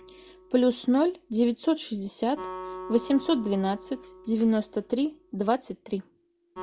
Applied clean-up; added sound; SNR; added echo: none; Acoustic guitar; 17 dB; none.